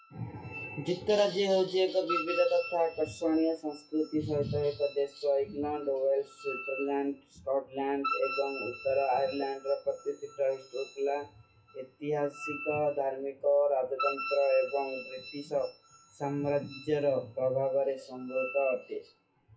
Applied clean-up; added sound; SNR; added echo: classical method WPE with log-MMSE.